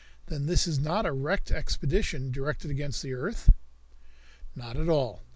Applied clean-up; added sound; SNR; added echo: none; none; none; none.